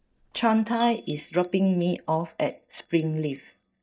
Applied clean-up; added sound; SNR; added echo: neural mask model DeepFilterNet 3.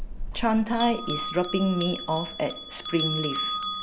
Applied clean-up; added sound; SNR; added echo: none; Bell; 5 dB; none.